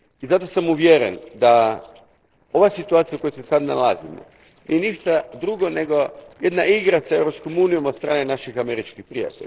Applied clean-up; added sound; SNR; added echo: neural separator model SepFormer DNS4.